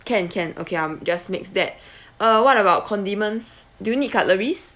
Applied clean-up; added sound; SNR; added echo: none; none; none; none.